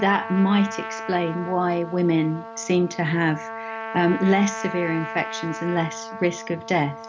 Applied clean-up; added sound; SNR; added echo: none; Trumpet; 10 dB; none.